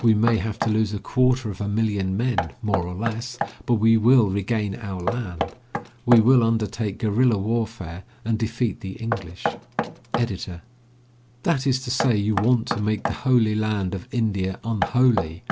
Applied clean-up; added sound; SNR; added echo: none; Knock; 10 dB; none.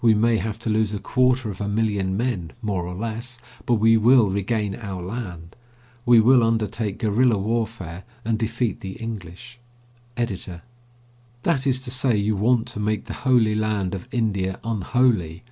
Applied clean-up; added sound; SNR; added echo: none; none; none; none.